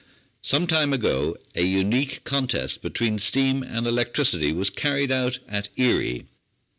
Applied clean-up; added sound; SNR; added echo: none; none; none; none.